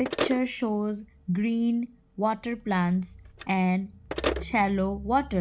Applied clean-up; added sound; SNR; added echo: none; Telephone; 10 dB; none.